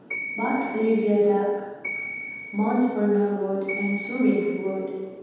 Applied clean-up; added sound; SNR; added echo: none; Bell; 11 dB; reverberation time 1.2 s.